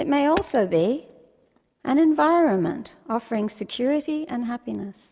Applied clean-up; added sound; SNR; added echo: none; Hammer; 18 dB; none.